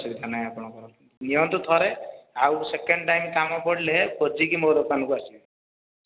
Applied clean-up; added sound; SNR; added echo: none; none; none; none.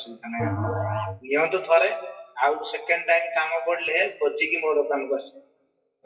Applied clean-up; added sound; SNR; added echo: classical method WPE with log-MMSE.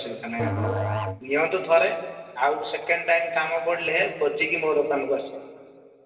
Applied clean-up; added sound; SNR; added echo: none; Musical instrument; 6 dB; reverberation time 2.7 s.